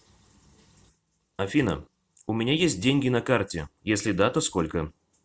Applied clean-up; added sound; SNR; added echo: none; none; none; none.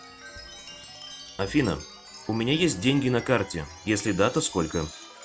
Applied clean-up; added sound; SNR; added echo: none; Chime; 16 dB; none.